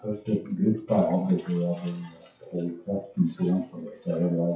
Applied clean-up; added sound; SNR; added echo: classical method WPE with log-MMSE.